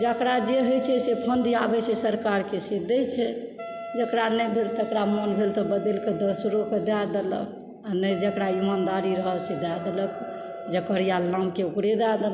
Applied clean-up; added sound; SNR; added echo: none; Wind instrument, woodwind instrument; 13 dB; none.